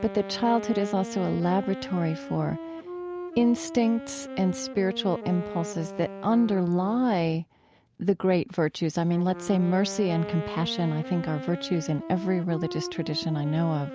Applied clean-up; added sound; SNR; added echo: none; Wind instrument, woodwind instrument; 11 dB; none.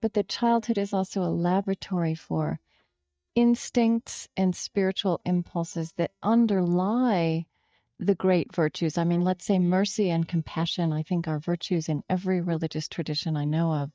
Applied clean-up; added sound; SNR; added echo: neural mask model DeepFilterNet 3.